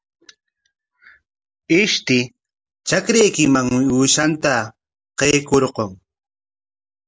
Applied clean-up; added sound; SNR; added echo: none; none; none; none.